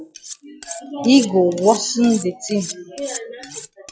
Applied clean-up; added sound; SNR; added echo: classical method log-MMSE.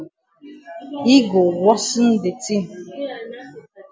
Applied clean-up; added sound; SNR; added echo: none; none; none; none.